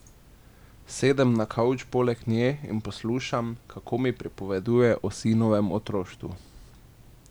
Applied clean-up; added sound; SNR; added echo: none; none; none; none.